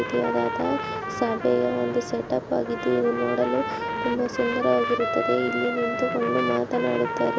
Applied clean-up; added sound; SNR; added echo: none; Trumpet; 6 dB; none.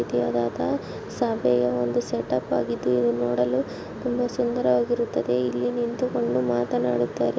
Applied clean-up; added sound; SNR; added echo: none; none; none; none.